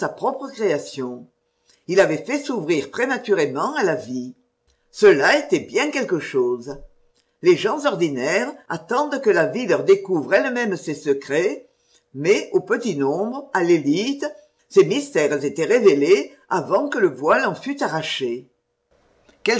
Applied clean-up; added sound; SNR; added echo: none; none; none; none.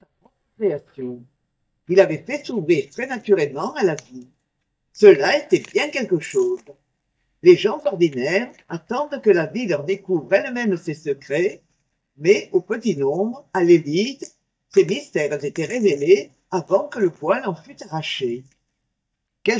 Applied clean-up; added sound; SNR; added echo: neural mask model DeepFilterNet 3.